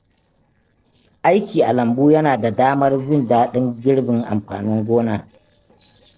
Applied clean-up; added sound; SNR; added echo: neural separator model SepFormer DNS4.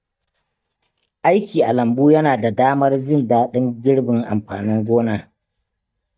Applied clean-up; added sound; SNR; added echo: neural mask model DeepFilterNet 3.